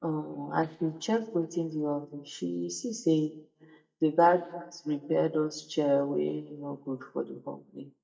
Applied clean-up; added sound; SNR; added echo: neural mask model DeepFilterNet 3.